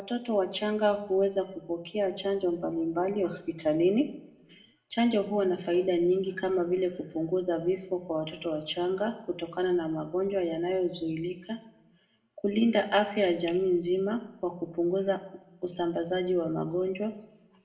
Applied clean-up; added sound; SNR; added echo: none; none; none; reverberation time 0.6 s.